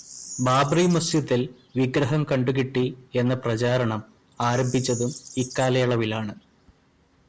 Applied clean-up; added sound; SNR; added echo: none; Bird vocalization, bird call, bird song; 19 dB; none.